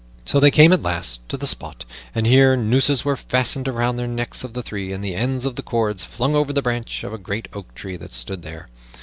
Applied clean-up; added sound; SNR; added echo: none; none; none; none.